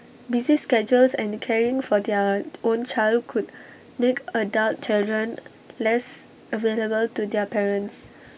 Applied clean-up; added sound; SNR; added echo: none; none; none; none.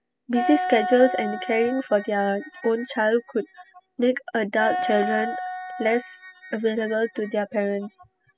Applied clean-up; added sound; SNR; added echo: classical method spectral subtraction.